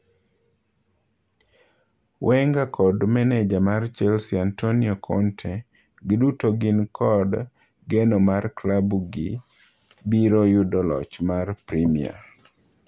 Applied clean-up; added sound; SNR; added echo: none; none; none; none.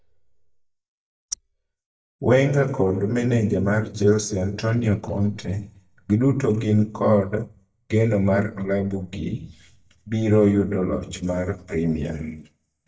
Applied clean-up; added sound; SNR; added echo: neural mask model DeepFilterNet 3.